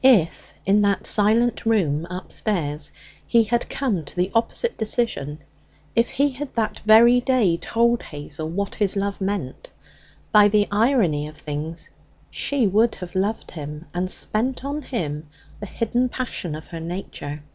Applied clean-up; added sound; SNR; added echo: none; none; none; none.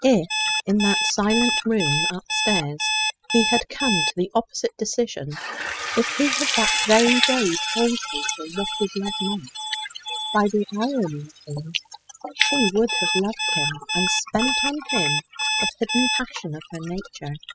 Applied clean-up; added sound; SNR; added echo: classical method spectral subtraction.